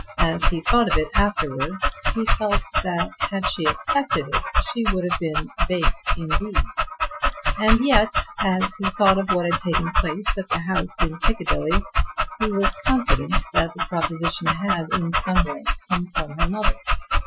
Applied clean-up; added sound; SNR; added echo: classical method Wiener filter.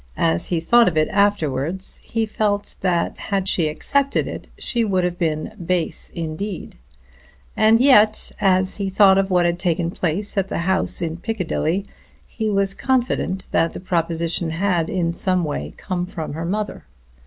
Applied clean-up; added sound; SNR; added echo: none; none; none; none.